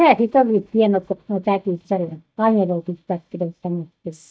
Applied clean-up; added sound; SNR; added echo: neural mask model DeepFilterNet 3.